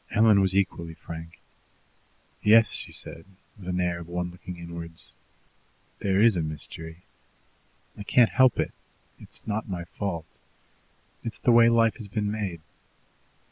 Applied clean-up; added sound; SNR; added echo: none; none; none; none.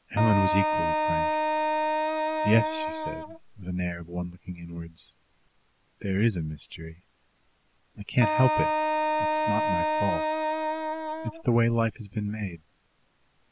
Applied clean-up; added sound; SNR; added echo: none; Wind instrument, woodwind instrument; -3 dB; none.